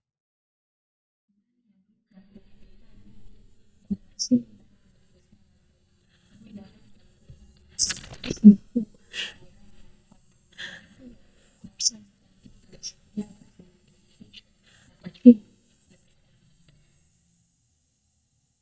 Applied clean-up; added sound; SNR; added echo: neural mask model DeepFilterNet 3.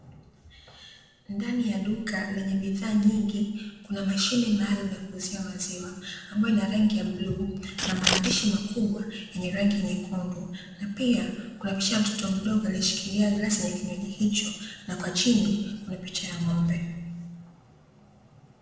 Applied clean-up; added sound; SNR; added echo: none; Scissors; 0 dB; reverberation time 1.1 s.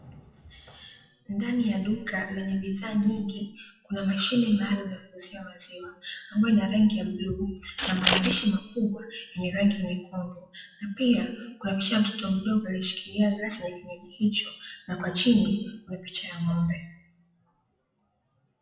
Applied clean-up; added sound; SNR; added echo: classical method WPE with log-MMSE.